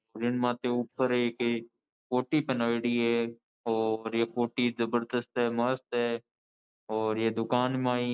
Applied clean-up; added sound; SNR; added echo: neural mask model Resemble Enhance denoiser.